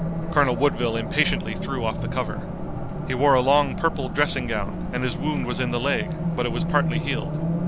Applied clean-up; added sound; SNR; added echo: none; Race car, auto racing; 2 dB; none.